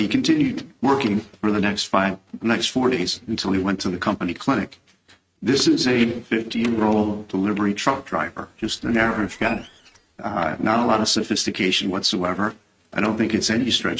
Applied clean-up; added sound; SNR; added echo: neural mask model RNNoise.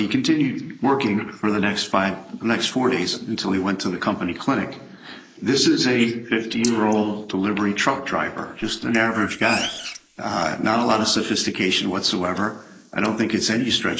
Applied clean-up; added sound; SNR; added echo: neural mask model Resemble Enhance denoiser.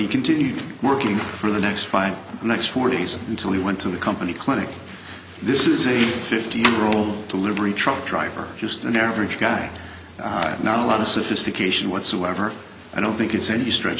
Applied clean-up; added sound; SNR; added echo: none; none; none; none.